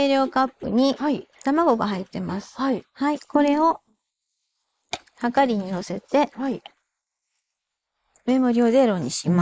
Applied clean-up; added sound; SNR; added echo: neural mask model Resemble Enhance denoiser.